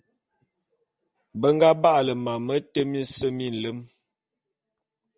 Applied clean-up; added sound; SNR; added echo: none; none; none; none.